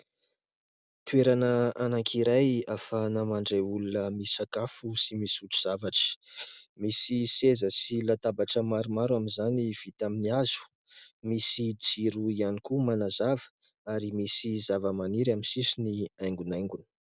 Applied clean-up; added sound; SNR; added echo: none; none; none; none.